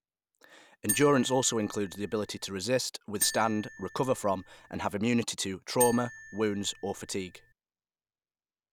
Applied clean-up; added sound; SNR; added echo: none; Marimba, xylophone; 9 dB; none.